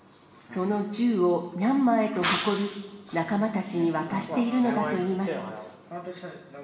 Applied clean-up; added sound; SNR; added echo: none; none; none; reverberation time 1.2 s.